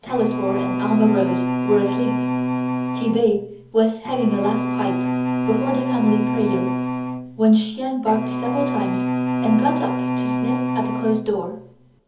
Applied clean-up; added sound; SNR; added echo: none; Bowed string instrument; 1 dB; reverberation time 0.7 s.